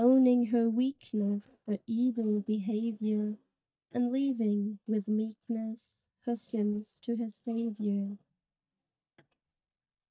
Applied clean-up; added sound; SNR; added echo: neural mask model DeepFilterNet 3.